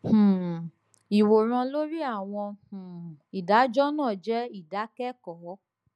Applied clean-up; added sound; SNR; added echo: none; none; none; none.